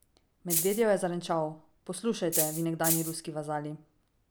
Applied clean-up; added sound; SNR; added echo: none; Rattle (instrument); -1 dB; none.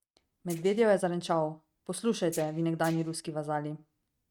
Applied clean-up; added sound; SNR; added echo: neural mask model RNNoise.